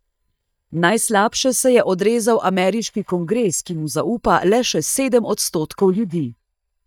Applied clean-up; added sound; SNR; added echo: neural mask model DeepFilterNet 3.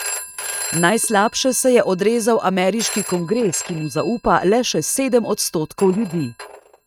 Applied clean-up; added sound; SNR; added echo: neural mask model RNNoise.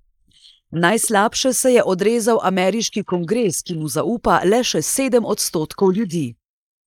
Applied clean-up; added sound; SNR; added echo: neural mask model Resemble Enhance denoiser.